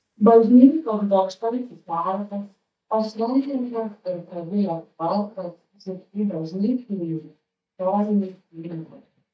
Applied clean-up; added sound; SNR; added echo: neural mask model DeepFilterNet 3.